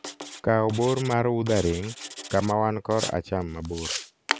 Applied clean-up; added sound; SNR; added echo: none; Writing; 10 dB; none.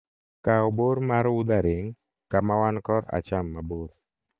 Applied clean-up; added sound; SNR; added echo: neural mask model DeepFilterNet 3.